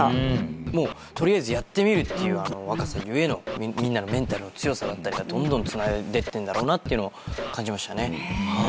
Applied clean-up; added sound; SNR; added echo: none; Scratching (performance technique); 8 dB; none.